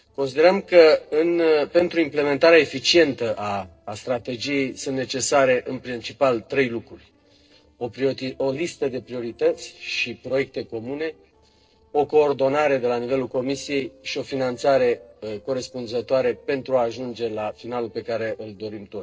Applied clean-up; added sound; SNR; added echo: neural separator model SepFormer DNS4.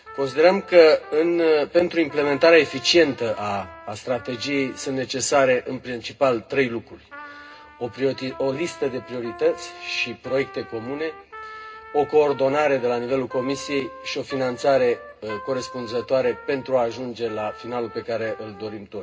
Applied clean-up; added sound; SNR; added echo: none; Trumpet; 19 dB; reverberation time 0.2 s.